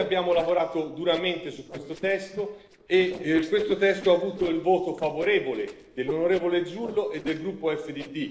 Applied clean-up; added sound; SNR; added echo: neural separator model SepFormer DNS4.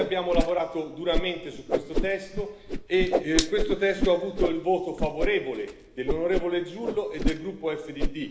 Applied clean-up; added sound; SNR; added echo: none; Whoosh, swoosh, swish; 2 dB; reverberation time 1.1 s.